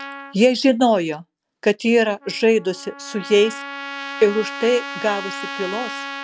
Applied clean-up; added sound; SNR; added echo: none; Trumpet; 13 dB; none.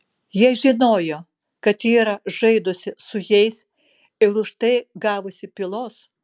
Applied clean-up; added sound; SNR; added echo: none; none; none; none.